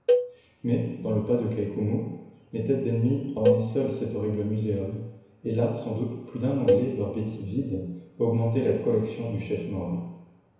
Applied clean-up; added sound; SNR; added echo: none; Cowbell; 2 dB; reverberation time 1.0 s.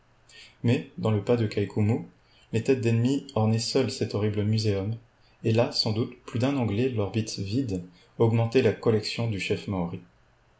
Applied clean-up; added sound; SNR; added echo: none; none; none; none.